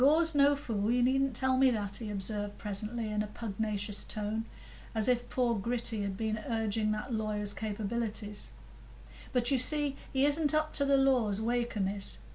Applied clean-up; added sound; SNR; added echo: none; none; none; none.